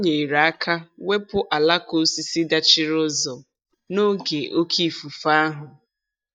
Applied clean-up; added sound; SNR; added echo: neural mask model DeepFilterNet 3.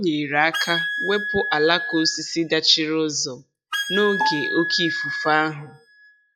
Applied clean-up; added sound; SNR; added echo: classical method log-MMSE.